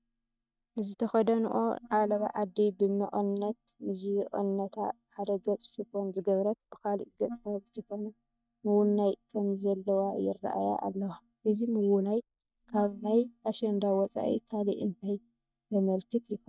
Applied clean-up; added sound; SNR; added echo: neural mask model DeepFilterNet 3.